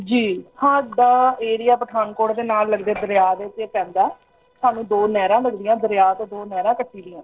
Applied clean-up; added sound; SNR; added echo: neural separator model SepFormer DNS4.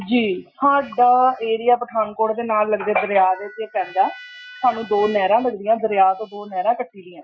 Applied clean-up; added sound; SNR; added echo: classical method Wiener filter.